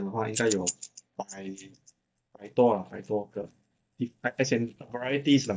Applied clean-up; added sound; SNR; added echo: neural mask model DeepFilterNet 3.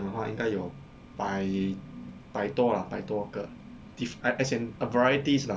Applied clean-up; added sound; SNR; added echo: none; none; none; none.